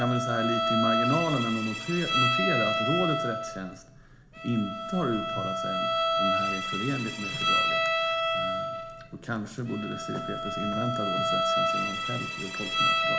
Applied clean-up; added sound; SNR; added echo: none; Bowed string instrument; -3 dB; reverberation time 0.4 s.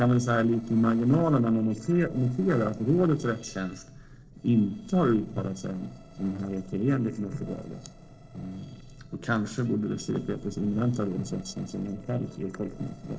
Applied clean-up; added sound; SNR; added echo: neural separator model SepFormer DNS4.